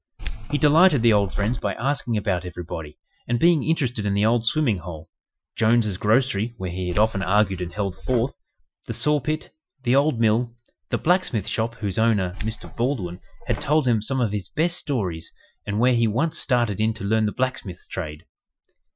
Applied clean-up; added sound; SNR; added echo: classical method Wiener filter.